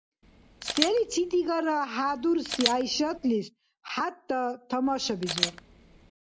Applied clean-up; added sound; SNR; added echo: none; Camera; 6 dB; none.